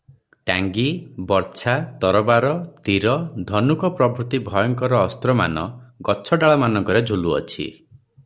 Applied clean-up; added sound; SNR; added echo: none; none; none; none.